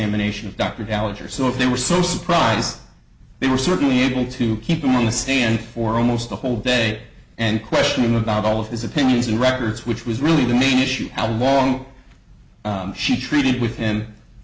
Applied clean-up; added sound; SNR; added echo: none; none; none; none.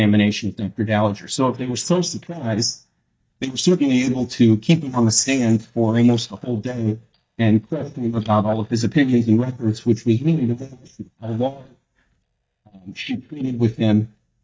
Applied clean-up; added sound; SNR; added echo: neural mask model DeepFilterNet 3.